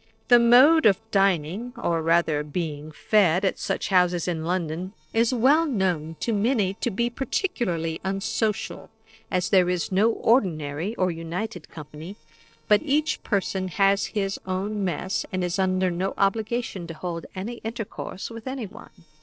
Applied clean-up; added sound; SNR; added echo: neural separator model SepFormer DNS4.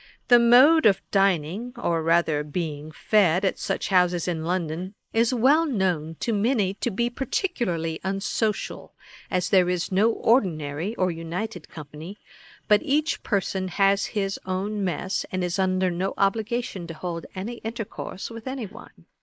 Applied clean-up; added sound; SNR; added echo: neural mask model Resemble Enhance denoiser.